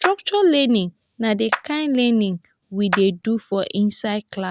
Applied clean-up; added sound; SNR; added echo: none; Clapping; 11 dB; none.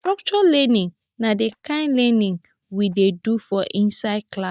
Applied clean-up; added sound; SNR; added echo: neural mask model DeepFilterNet 3.